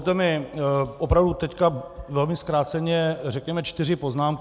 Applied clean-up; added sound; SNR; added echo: none; none; none; none.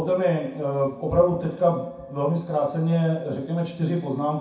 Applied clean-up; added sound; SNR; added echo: none; none; none; reverberation time 0.6 s.